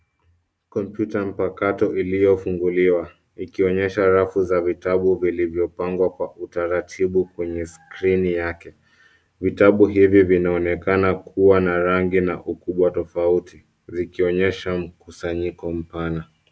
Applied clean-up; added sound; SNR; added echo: none; none; none; none.